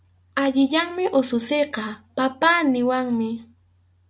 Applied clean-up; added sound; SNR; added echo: none; none; none; none.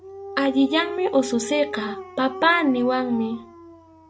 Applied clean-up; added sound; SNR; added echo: none; Dog; 11 dB; none.